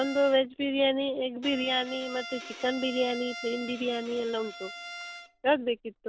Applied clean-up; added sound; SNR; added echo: none; Bowed string instrument; 13 dB; none.